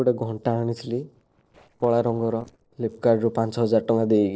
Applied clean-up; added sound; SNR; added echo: neural separator model SepFormer DNS4.